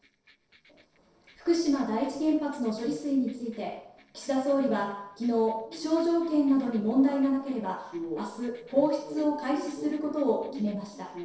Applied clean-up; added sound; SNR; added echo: neural separator model SepFormer DNS4.